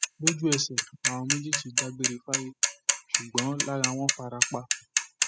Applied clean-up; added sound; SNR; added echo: classical method spectral subtraction.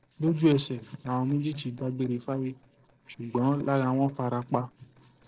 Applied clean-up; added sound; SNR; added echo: neural separator model SepFormer DNS4.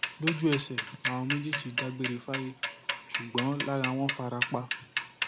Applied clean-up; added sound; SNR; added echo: none; Mechanisms / Bicycle; -4 dB; none.